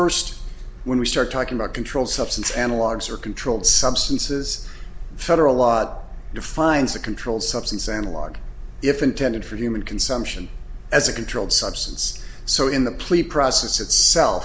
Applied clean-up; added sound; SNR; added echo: none; none; none; none.